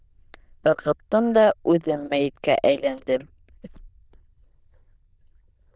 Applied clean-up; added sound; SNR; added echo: neural diffusion model UNIVERSE++.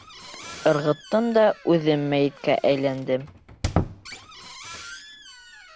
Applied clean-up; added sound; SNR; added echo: none; Squeak; 11 dB; none.